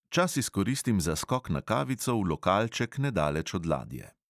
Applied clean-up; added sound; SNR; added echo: none; none; none; none.